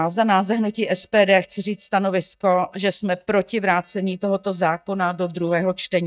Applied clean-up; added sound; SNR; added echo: neural mask model DeepFilterNet 3.